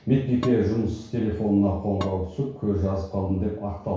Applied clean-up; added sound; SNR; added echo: none; Dishes, pots, and pans; 17 dB; reverberation time 0.6 s.